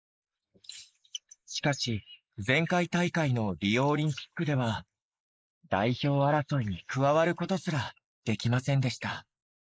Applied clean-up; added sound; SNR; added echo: neural mask model Resemble Enhance denoiser.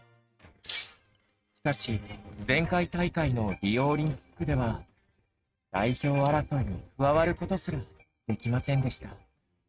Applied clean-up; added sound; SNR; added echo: neural mask model RNNoise.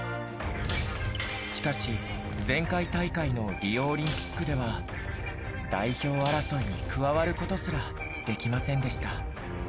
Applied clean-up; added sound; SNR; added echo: none; Shatter; 13 dB; none.